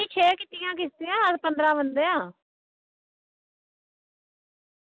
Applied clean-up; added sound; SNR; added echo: none; none; none; none.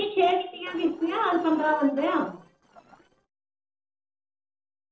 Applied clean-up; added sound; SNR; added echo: neural separator model SepFormer DNS4.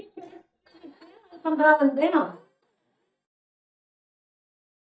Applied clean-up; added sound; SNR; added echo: neural mask model DeepFilterNet 3.